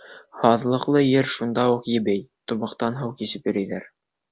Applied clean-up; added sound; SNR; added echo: none; none; none; none.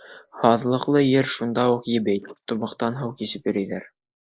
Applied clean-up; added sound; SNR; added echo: neural mask model Resemble Enhance denoiser.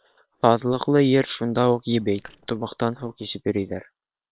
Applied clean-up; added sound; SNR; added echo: neural separator model SepFormer WHAM!.